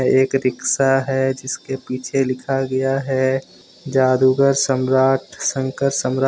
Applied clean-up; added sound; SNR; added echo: none; none; none; none.